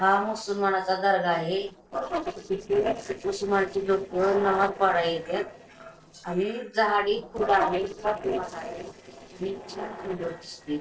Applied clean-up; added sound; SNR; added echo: neural separator model SepFormer DNS4.